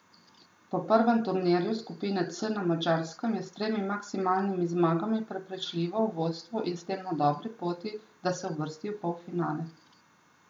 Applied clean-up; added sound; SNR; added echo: none; none; none; none.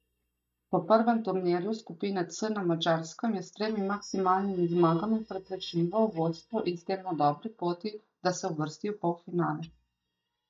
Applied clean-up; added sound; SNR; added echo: neural mask model DeepFilterNet 3.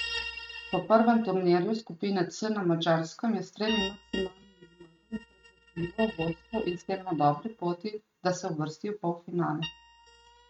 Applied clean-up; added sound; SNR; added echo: neural mask model RNNoise.